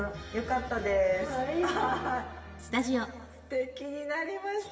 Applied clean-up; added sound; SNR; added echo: none; Electric guitar; 20 dB; reverberation time 1.7 s.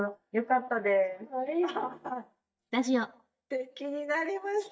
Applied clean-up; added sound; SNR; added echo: neural mask model DeepFilterNet 3.